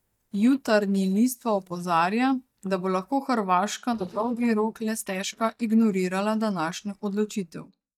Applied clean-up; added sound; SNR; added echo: neural mask model DeepFilterNet 3.